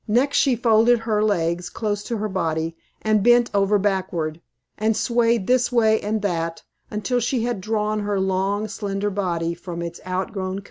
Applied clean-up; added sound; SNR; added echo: none; none; none; none.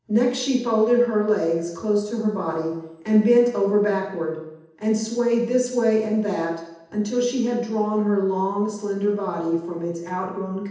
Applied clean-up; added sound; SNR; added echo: none; none; none; reverberation time 0.8 s.